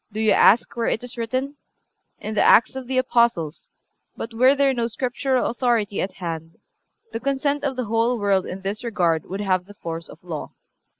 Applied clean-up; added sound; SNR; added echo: none; none; none; none.